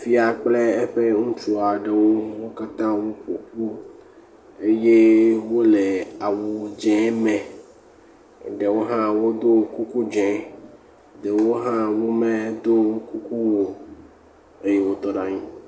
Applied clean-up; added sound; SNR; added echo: none; none; none; none.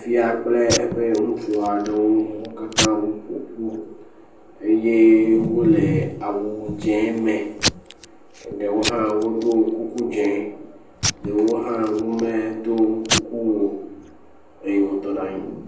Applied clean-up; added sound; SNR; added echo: none; Packing tape, duct tape / Tearing; 9 dB; reverberation time 0.6 s.